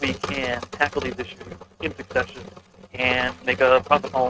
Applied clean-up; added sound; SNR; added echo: neural mask model RNNoise.